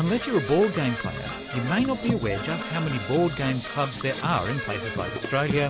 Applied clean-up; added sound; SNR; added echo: none; Brass instrument / Percussion; 6 dB; none.